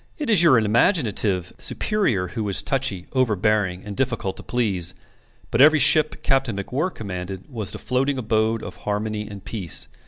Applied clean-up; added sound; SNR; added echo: none; none; none; none.